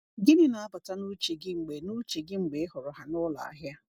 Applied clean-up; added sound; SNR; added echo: none; none; none; none.